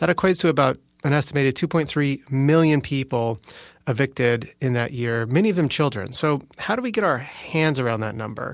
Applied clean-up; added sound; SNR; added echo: none; none; none; none.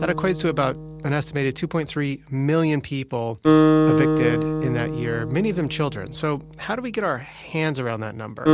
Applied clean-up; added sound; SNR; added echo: none; Acoustic guitar; 0 dB; none.